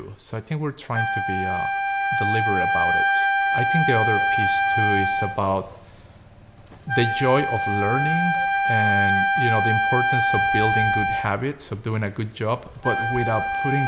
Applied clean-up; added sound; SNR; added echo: none; Wind instrument, woodwind instrument; -3 dB; none.